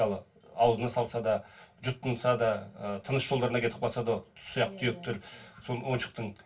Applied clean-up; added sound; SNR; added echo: none; none; none; reverberation time 0.2 s.